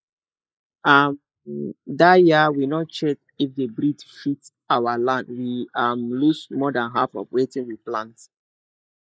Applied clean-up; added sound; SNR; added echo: neural mask model Resemble Enhance denoiser.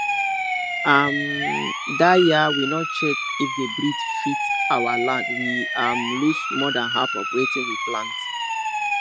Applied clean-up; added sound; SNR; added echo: none; Siren; 1 dB; none.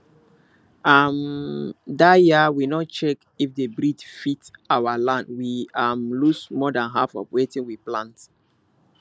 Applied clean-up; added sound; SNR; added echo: none; none; none; none.